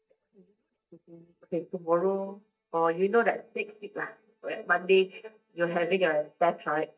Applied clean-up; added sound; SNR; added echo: neural mask model DeepFilterNet 3.